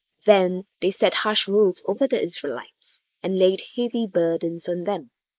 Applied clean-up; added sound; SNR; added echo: neural mask model Resemble Enhance denoiser.